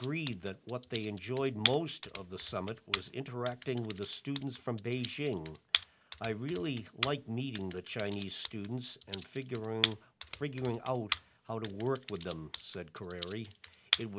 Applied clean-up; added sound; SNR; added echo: none; Computer keyboard; -4 dB; none.